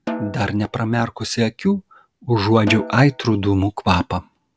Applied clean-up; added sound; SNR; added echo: none; Snare drum; 14 dB; none.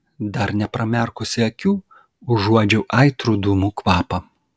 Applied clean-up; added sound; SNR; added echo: none; none; none; none.